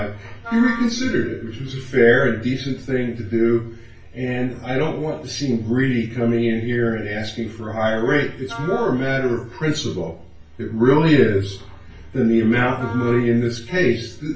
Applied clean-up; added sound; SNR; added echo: none; Wind instrument, woodwind instrument; 14 dB; reverberation time 0.3 s.